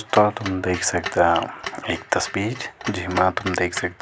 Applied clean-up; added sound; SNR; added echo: none; Clock; 13 dB; none.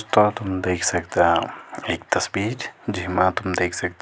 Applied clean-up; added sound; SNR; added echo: none; none; none; none.